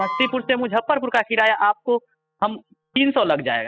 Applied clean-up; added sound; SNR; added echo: classical method spectral subtraction.